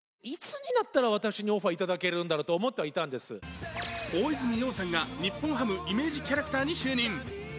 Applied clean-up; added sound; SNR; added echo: none; none; none; none.